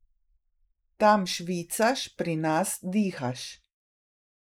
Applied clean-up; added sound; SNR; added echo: neural mask model Resemble Enhance denoiser.